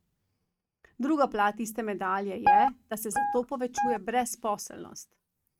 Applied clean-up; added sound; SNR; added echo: neural mask model RNNoise.